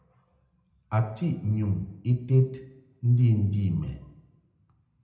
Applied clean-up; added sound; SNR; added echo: none; none; none; reverberation time 0.8 s.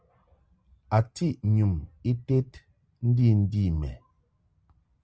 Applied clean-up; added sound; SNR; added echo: none; none; none; none.